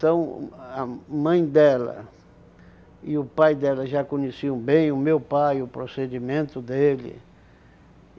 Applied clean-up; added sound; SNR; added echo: none; none; none; none.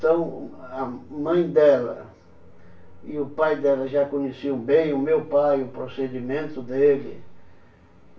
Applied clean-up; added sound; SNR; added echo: none; none; none; reverberation time 0.3 s.